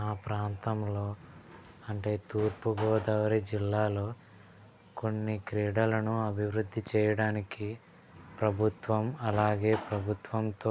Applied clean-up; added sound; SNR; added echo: none; Drawer open or close; 16 dB; none.